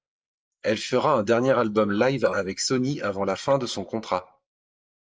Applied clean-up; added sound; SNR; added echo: neural mask model Resemble Enhance denoiser.